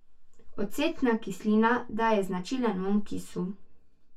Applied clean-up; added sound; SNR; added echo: none; none; none; reverberation time 0.2 s.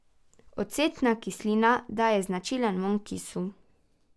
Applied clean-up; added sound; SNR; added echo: none; none; none; none.